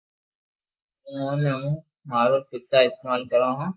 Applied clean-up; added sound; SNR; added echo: neural mask model Resemble Enhance denoiser.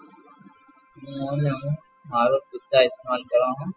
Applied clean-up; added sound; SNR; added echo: classical method spectral subtraction.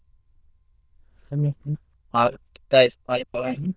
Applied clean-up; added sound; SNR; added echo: neural diffusion model UNIVERSE++.